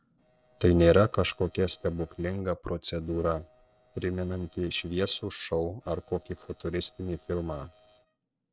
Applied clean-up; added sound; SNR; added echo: neural separator model SepFormer DNS4.